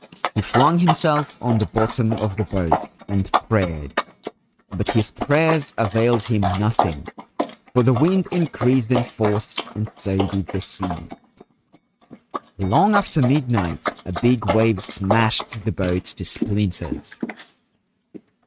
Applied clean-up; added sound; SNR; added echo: neural mask model RNNoise.